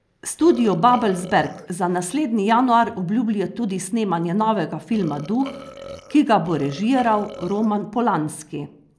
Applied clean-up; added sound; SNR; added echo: none; Burping, eructation; 18 dB; none.